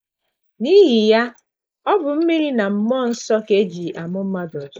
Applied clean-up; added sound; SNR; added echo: neural mask model Resemble Enhance denoiser.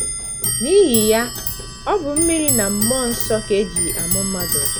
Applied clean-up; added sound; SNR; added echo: none; Clock; 2 dB; none.